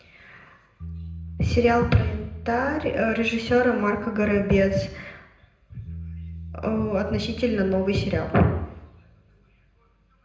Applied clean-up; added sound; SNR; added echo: none; Bass guitar; 15 dB; reverberation time 0.8 s.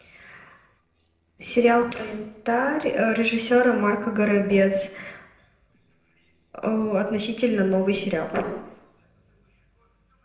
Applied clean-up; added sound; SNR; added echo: neural separator model SepFormer DNS4.